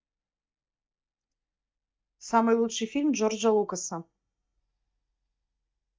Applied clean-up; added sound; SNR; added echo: neural mask model DeepFilterNet 3.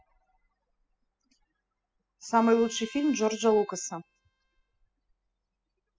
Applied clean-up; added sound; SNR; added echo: classical method spectral subtraction.